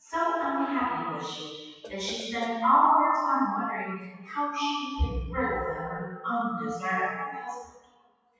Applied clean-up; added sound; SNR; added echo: classical method WPE with log-MMSE.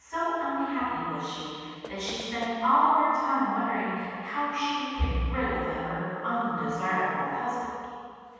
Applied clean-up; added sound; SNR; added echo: none; Knock; 17 dB; reverberation time 2.1 s.